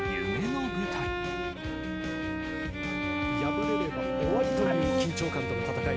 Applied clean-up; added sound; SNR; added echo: none; Bowed string instrument; -2 dB; none.